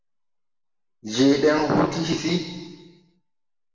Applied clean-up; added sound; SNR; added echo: none; none; none; reverberation time 1.3 s.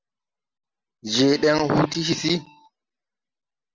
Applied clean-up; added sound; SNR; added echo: none; none; none; none.